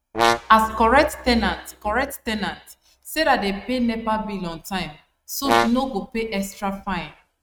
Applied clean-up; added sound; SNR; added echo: neural mask model RNNoise.